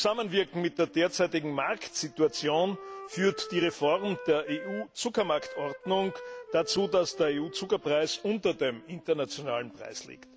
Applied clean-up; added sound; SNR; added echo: none; Wind instrument, woodwind instrument; 15 dB; none.